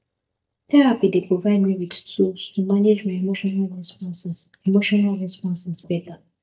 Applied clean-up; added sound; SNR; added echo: neural mask model DeepFilterNet 3.